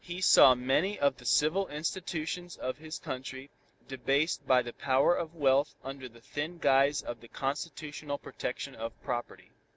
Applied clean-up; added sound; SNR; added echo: none; none; none; none.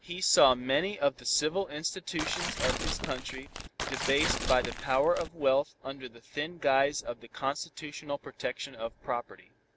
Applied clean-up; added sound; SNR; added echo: none; Tearing; 4 dB; none.